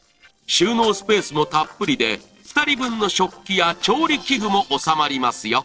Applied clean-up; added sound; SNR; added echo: neural separator model SepFormer DNS4.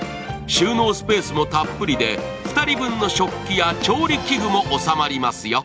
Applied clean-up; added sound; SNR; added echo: none; none; none; none.